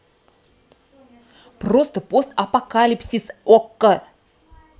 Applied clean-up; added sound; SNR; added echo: none; none; none; none.